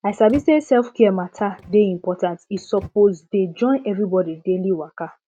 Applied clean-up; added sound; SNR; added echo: neural mask model RNNoise.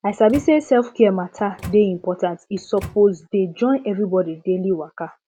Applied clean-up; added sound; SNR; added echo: none; Microwave oven; 18 dB; none.